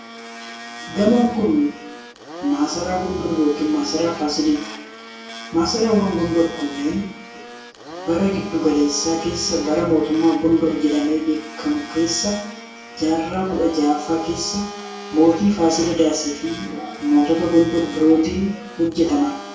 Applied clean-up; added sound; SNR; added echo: none; Domestic sounds, home sounds; 15 dB; reverberation time 0.6 s.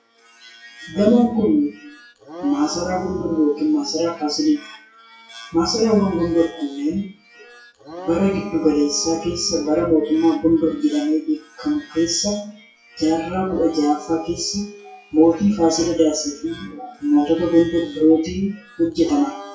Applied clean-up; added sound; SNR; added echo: classical method WPE with log-MMSE.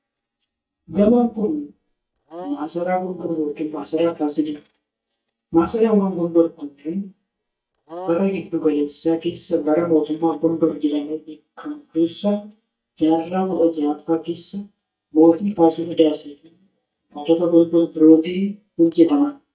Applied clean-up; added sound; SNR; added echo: neural mask model DeepFilterNet 3.